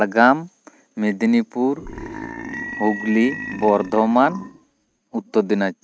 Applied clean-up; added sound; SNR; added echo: neural mask model RNNoise.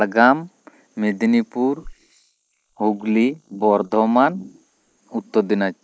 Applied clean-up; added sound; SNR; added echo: neural mask model Resemble Enhance denoiser.